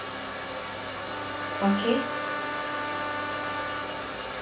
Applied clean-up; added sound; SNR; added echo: none; Trumpet; 4 dB; reverberation time 0.2 s.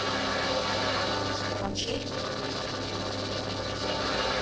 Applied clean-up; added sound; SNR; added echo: neural separator model SepFormer DNS4.